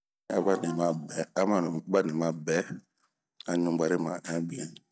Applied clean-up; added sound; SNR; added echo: none; Brass instrument; 19 dB; none.